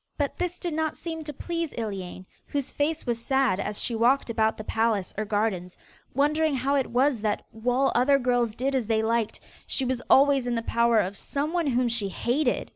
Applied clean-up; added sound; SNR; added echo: none; none; none; none.